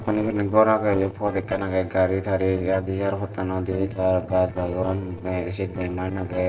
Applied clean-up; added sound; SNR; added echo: neural separator model SepFormer DNS4.